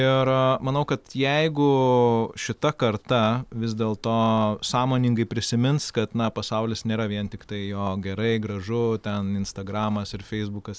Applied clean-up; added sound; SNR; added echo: none; none; none; none.